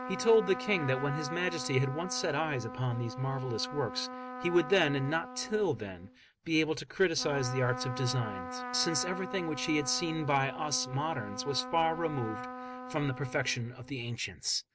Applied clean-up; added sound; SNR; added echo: none; Trumpet; 10 dB; none.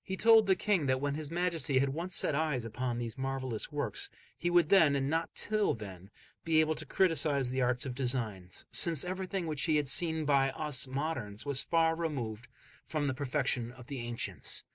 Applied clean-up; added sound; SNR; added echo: none; none; none; none.